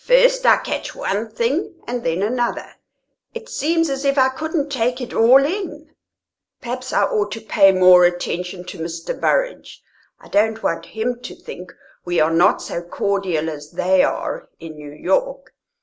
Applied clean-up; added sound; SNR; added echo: none; none; none; none.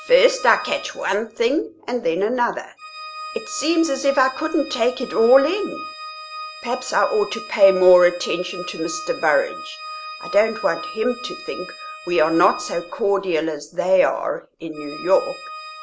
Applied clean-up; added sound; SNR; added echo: none; Organ; 15 dB; none.